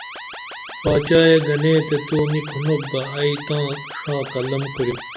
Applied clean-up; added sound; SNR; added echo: none; Alarm; 13 dB; none.